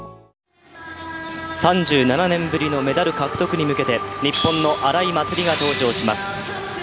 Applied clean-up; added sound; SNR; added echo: none; none; none; none.